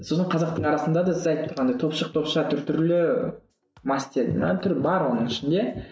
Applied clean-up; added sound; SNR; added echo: none; none; none; none.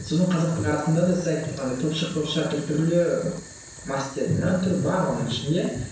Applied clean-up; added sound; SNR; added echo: none; Boiling; 18 dB; reverberation time 0.3 s.